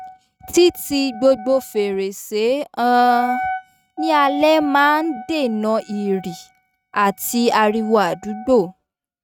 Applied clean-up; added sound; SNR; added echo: neural mask model RNNoise.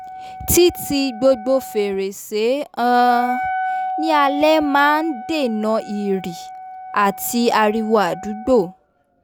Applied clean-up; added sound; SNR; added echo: none; Wind instrument, woodwind instrument; 11 dB; none.